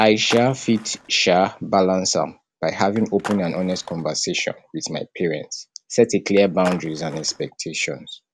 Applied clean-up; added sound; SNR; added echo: none; Skateboard; 15 dB; none.